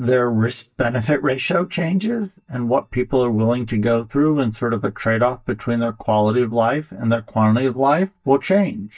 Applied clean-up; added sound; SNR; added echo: neural mask model DeepFilterNet 3.